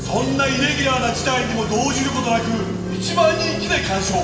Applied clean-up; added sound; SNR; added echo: none; Motorcycle; 6 dB; reverberation time 1.4 s.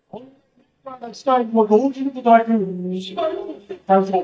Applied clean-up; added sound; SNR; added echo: neural mask model DeepFilterNet 3.